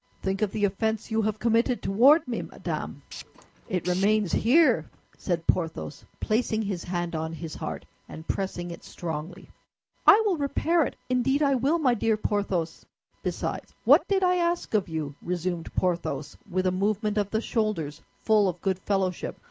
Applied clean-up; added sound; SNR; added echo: none; Tools; 19 dB; none.